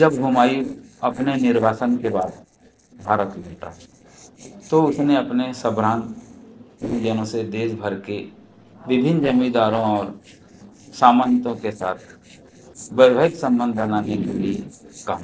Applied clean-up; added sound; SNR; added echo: neural separator model SepFormer DNS4.